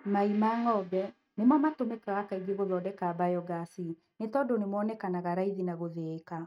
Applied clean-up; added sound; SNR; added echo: neural mask model RNNoise.